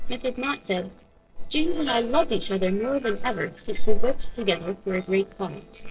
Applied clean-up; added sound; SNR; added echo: neural separator model SepFormer DNS4.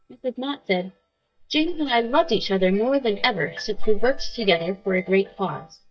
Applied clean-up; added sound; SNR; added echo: neural mask model DeepFilterNet 3.